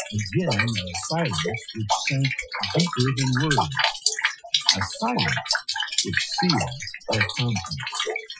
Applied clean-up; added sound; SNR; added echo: classical method Wiener filter.